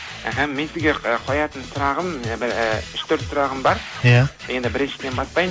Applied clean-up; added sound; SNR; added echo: none; none; none; none.